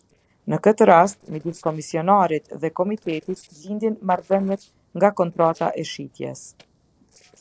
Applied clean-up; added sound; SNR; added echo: neural separator model SepFormer DNS4.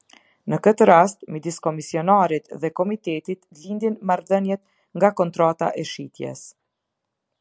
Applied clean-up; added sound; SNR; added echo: none; none; none; none.